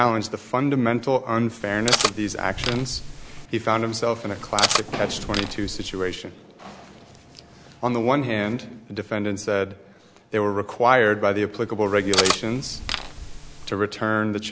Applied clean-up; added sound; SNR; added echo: none; Cutlery, silverware; 3 dB; none.